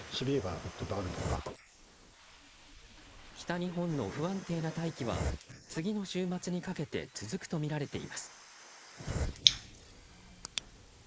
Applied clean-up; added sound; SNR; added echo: neural mask model Resemble Enhance denoiser.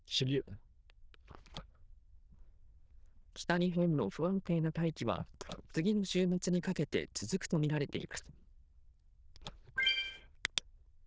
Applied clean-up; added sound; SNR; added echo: neural diffusion model UNIVERSE++.